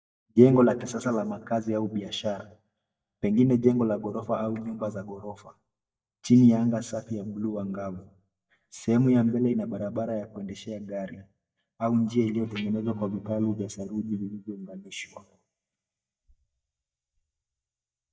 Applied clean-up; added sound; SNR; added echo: neural mask model DeepFilterNet 3.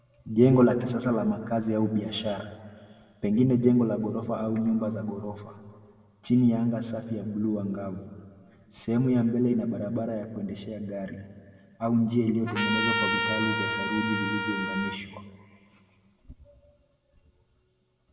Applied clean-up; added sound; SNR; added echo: none; Trumpet; 2 dB; reverberation time 1.6 s.